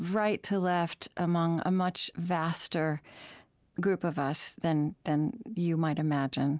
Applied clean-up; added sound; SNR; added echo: none; none; none; none.